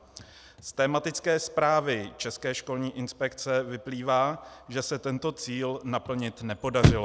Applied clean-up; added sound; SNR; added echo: none; Chirp, tweet / Slam / Car; 5 dB; none.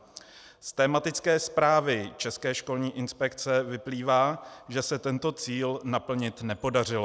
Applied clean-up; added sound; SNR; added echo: none; none; none; none.